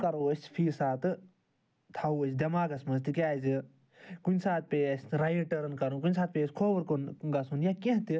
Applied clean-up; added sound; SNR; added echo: none; none; none; none.